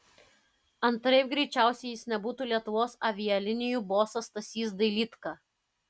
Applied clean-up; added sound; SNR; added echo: none; none; none; none.